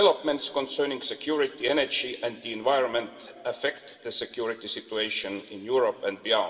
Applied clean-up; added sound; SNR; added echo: none; none; none; reverberation time 2.2 s.